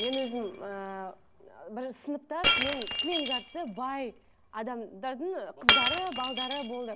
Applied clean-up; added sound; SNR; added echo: none; Shatter; -3 dB; none.